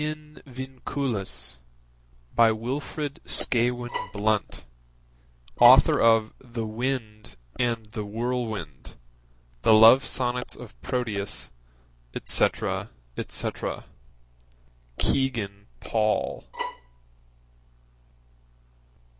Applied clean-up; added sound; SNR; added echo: none; Bowed string instrument; 9 dB; none.